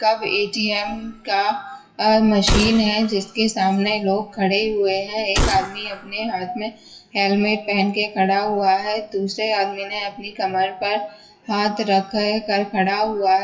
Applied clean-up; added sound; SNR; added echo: classical method WPE with log-MMSE.